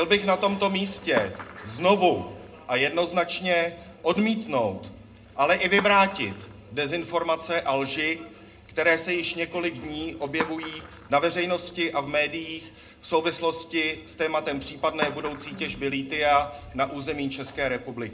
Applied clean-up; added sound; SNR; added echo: none; Skateboard; 17 dB; reverberation time 0.2 s.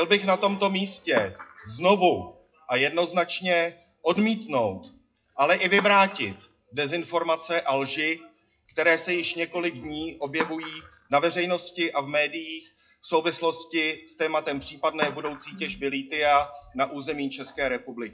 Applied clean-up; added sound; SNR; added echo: classical method WPE with log-MMSE.